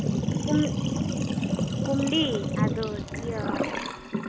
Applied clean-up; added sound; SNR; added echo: none; Sink (filling or washing); -4 dB; none.